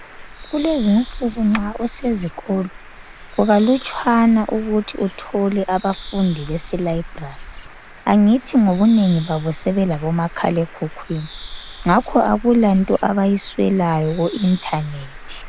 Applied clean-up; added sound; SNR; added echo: none; Bird; 15 dB; none.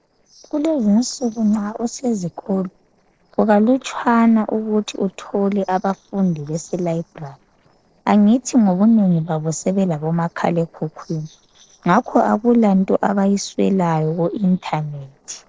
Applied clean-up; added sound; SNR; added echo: neural separator model SepFormer DNS4.